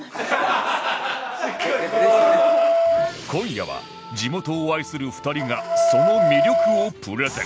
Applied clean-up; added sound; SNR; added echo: none; Wind instrument, woodwind instrument; -5 dB; none.